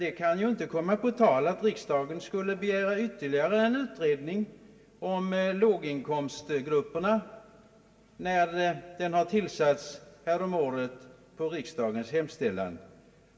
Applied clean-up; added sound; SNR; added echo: none; none; none; reverberation time 1.5 s.